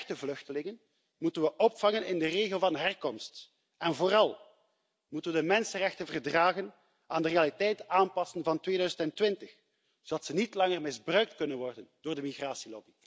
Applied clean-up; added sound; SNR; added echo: none; none; none; none.